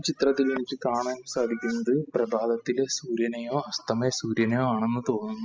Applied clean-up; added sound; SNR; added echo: classical method spectral subtraction.